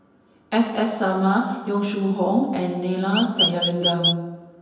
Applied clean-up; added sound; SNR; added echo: none; Chirp, tweet; 0 dB; reverberation time 1.0 s.